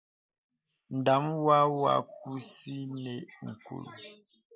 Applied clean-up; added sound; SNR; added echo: neural mask model Resemble Enhance denoiser.